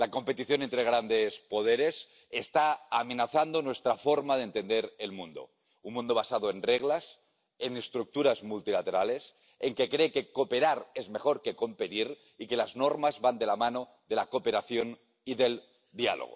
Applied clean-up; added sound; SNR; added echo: none; none; none; none.